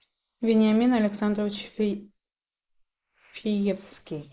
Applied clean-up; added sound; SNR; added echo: neural mask model Resemble Enhance denoiser.